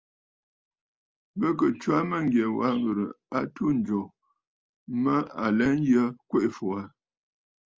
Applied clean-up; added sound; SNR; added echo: none; none; none; none.